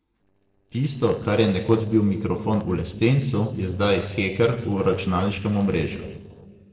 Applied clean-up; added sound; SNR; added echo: neural separator model SepFormer DNS4.